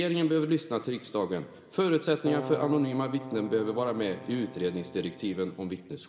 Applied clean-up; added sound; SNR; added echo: none; Keyboard (musical); 12 dB; reverberation time 1.9 s.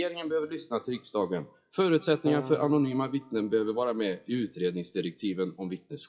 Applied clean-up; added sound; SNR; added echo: classical method WPE with log-MMSE.